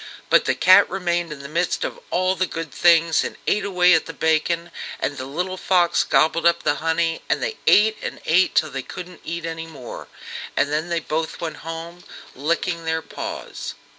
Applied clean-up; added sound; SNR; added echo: none; none; none; none.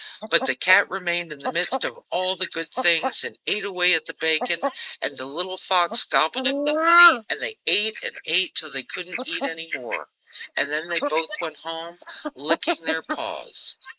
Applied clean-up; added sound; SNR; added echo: neural mask model Resemble Enhance denoiser.